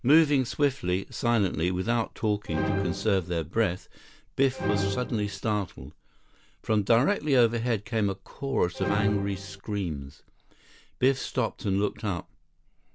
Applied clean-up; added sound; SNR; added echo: none; Musical instrument; 6 dB; none.